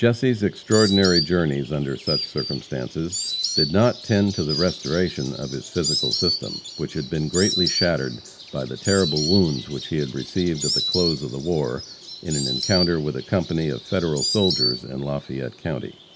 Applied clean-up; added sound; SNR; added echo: none; Insect; 5 dB; none.